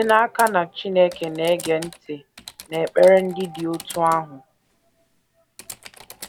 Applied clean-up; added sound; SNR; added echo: none; Typing; 20 dB; none.